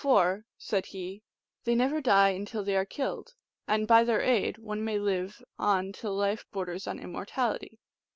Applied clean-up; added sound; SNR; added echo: none; none; none; none.